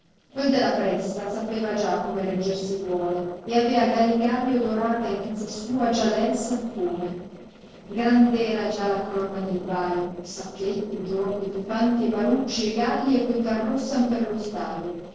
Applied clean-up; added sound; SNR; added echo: neural separator model SepFormer DNS4.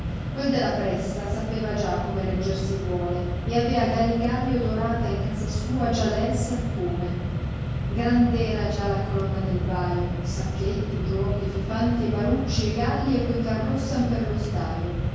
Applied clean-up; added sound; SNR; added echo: none; Mechanisms; 1 dB; reverberation time 1.3 s.